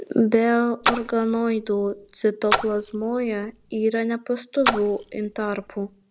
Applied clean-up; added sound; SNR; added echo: none; Splash, splatter; 6 dB; none.